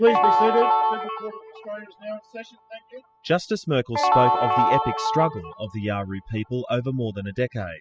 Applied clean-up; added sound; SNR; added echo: classical method spectral subtraction.